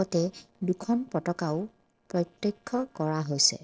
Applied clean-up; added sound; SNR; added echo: neural separator model SepFormer DNS4.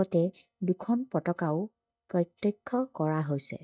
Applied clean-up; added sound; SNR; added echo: neural mask model DeepFilterNet 3.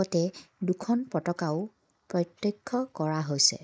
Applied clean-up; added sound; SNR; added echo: neural mask model Resemble Enhance denoiser.